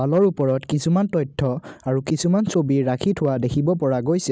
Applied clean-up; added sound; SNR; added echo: none; none; none; none.